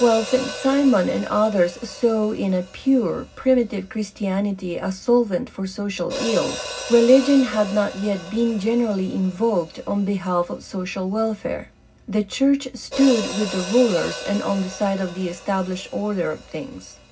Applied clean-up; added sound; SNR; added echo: none; Hi-hat; 14 dB; reverberation time 0.4 s.